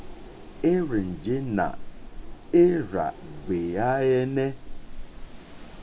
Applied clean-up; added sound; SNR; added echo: none; Wind; 11 dB; none.